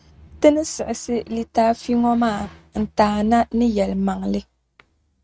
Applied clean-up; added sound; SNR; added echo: neural mask model RNNoise.